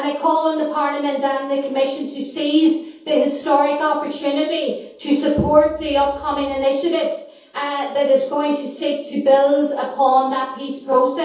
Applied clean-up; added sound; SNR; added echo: none; none; none; reverberation time 0.7 s.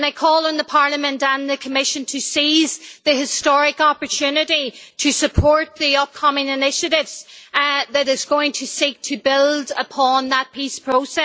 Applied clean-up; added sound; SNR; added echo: none; none; none; none.